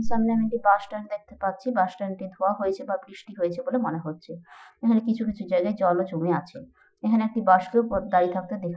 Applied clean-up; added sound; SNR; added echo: classical method Wiener filter.